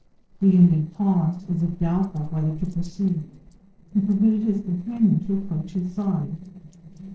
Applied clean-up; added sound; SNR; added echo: neural separator model SepFormer DNS4.